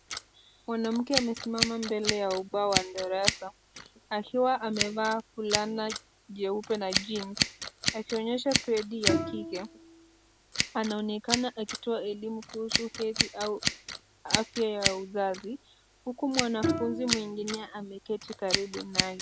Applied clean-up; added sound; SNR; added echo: none; Scissors + Bowed string instrument; 2 dB; none.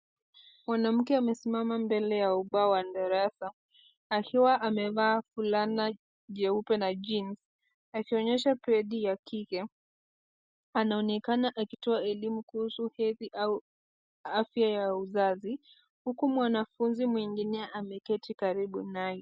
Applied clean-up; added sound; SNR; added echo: none; none; none; none.